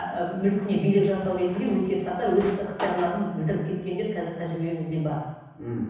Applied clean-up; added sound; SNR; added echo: none; Drawer open or close; 13 dB; reverberation time 1.1 s.